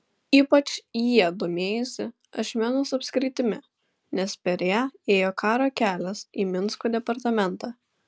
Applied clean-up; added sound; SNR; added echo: none; none; none; none.